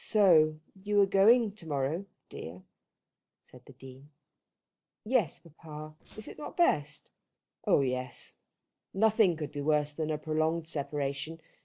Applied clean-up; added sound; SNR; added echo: neural separator model SepFormer DNS4.